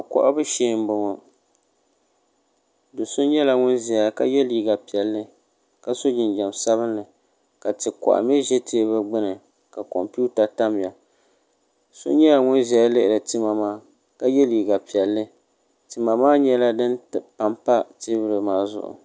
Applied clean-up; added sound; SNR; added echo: none; none; none; none.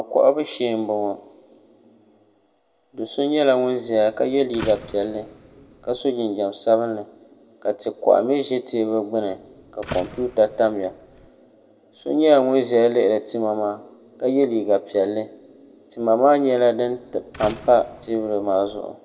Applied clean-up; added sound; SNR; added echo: none; Slam; 18 dB; reverberation time 1.9 s.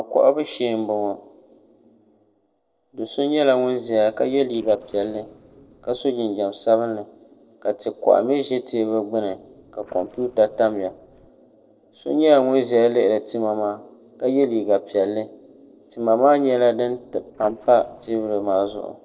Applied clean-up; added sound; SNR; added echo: neural separator model SepFormer DNS4.